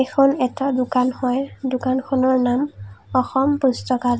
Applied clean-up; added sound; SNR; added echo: none; none; none; none.